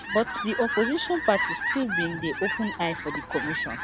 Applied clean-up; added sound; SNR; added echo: none; Fowl; 3 dB; none.